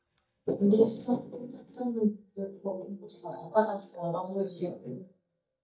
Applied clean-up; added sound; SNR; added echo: neural mask model DeepFilterNet 3.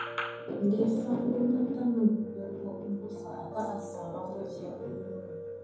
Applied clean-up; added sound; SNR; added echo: none; Piano; 10 dB; reverberation time 0.9 s.